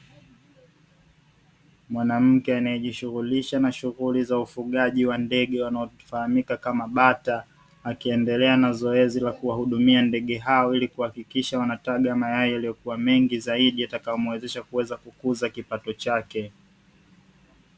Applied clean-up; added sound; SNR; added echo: none; none; none; none.